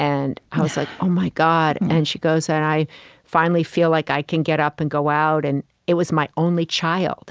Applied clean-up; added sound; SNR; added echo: none; none; none; none.